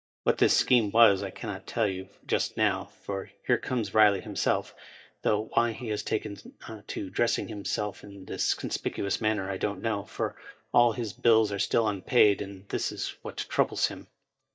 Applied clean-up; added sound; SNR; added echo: neural mask model DeepFilterNet 3.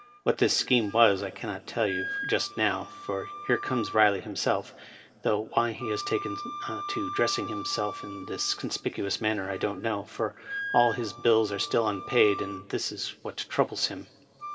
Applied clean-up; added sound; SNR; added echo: none; Wind instrument, woodwind instrument; 11 dB; reverberation time 2.1 s.